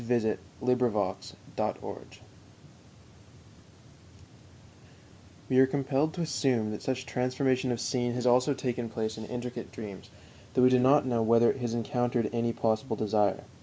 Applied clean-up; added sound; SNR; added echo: none; none; none; none.